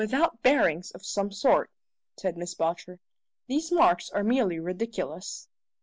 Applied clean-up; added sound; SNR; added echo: none; none; none; none.